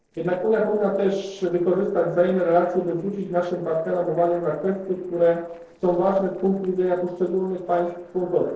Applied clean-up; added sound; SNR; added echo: neural separator model SepFormer DNS4.